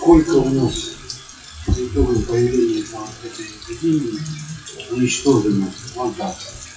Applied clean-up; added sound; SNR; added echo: classical method WPE with log-MMSE.